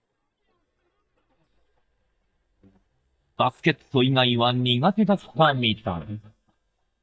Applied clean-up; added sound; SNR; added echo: neural mask model DeepFilterNet 3.